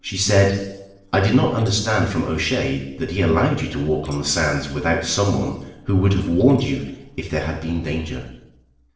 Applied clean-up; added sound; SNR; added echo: neural separator model SepFormer DNS4.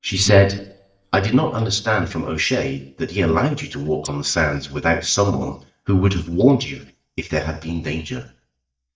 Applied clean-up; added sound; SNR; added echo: neural mask model DeepFilterNet 3.